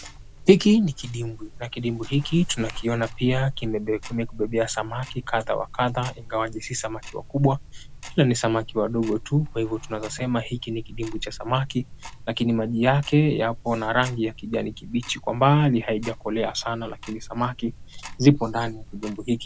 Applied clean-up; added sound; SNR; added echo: none; Tick-tock; 14 dB; none.